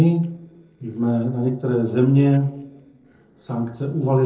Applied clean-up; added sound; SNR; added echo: neural separator model SepFormer DNS4.